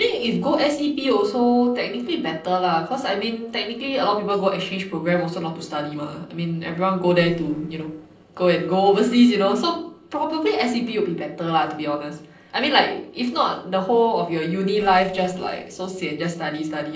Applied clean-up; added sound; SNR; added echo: neural separator model SepFormer DNS4.